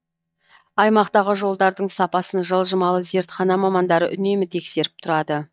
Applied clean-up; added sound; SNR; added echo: neural mask model DeepFilterNet 3.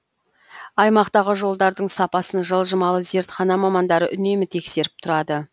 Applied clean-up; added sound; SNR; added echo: none; none; none; none.